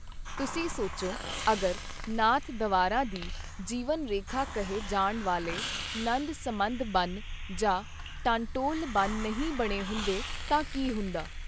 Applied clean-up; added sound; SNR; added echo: none; Hiss; 6 dB; none.